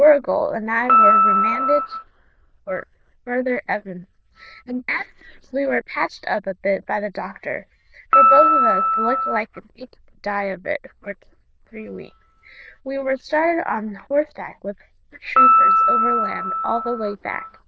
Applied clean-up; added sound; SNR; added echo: neural diffusion model UNIVERSE++.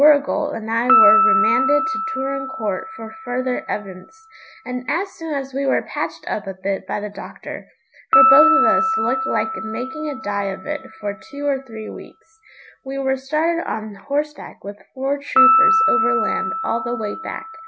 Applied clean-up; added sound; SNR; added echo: none; Piano; -1 dB; none.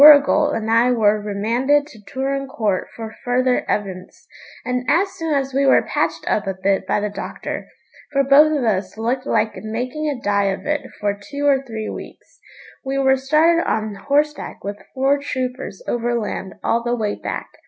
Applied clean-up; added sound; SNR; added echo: none; none; none; none.